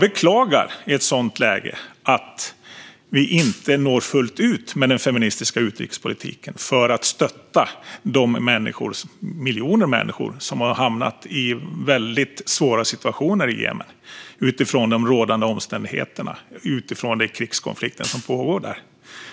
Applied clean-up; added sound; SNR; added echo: none; Hi-hat; 13 dB; none.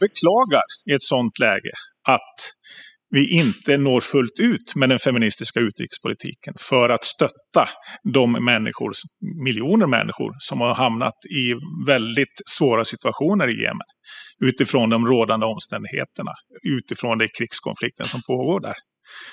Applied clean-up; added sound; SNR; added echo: classical method spectral subtraction.